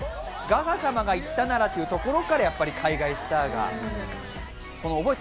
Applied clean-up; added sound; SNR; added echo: none; none; none; none.